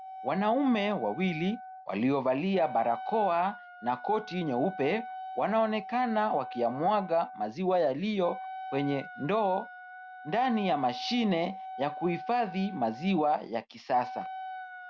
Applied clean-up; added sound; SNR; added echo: none; Wind instrument, woodwind instrument; 12 dB; none.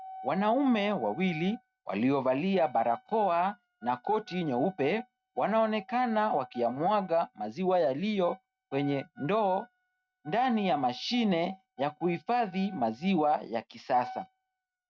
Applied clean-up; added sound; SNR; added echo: neural mask model RNNoise.